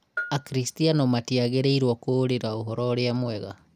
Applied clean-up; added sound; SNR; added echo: none; Bell; 16 dB; none.